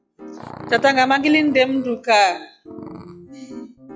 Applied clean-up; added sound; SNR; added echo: classical method log-MMSE.